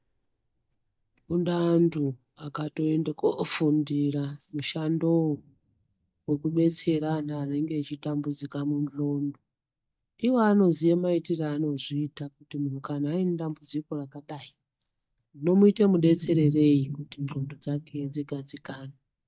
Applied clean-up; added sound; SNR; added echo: neural mask model DeepFilterNet 3.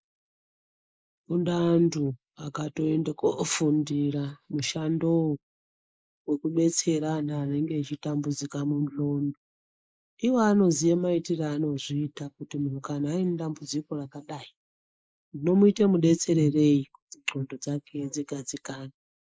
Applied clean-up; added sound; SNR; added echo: neural mask model Resemble Enhance denoiser.